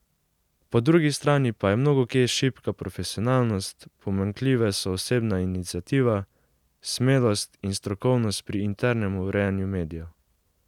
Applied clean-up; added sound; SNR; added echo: none; none; none; none.